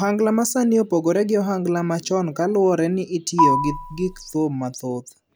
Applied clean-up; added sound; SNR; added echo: none; Marimba, xylophone; 3 dB; none.